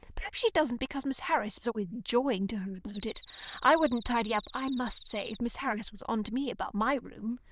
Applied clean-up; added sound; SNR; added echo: neural diffusion model UNIVERSE++.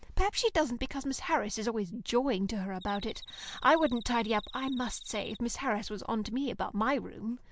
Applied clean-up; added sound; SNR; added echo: none; Cricket; 17 dB; none.